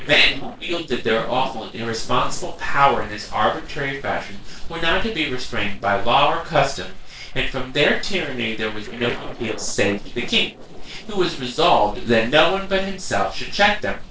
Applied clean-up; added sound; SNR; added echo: neural separator model SepFormer DNS4.